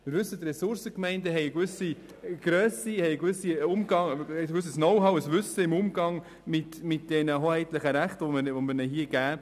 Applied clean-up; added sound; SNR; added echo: none; none; none; none.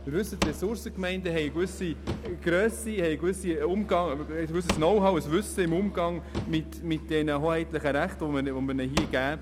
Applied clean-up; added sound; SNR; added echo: none; Drawer open or close / Wood + Musical instrument; 9 dB; none.